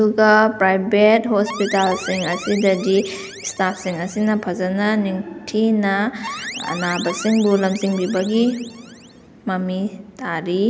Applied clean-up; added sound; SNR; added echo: none; Alarm; 14 dB; none.